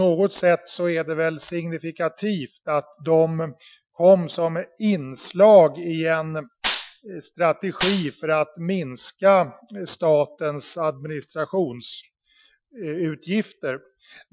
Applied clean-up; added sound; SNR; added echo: classical method Wiener filter.